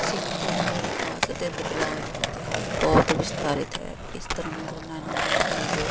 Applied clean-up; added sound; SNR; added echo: none; Skateboard; -1 dB; reverberation time 0.3 s.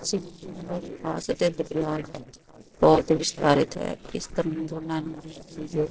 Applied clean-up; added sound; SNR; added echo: neural separator model SepFormer DNS4.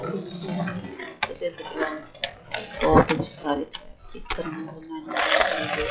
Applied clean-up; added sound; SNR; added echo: classical method WPE with log-MMSE.